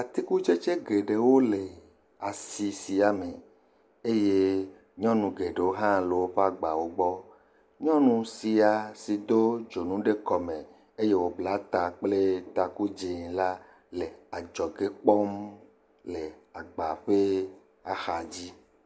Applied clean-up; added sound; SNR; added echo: none; none; none; none.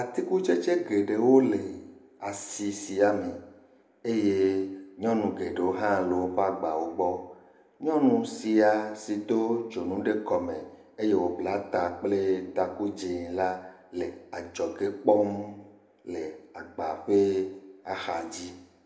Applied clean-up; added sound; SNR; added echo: none; none; none; reverberation time 0.7 s.